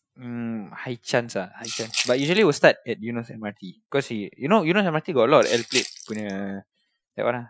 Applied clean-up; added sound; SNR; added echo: classical method Wiener filter.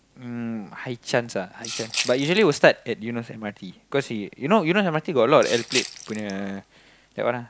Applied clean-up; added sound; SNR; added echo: none; Rattle (instrument); 11 dB; none.